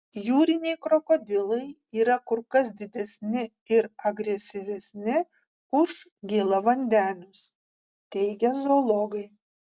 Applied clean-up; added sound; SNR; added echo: none; none; none; none.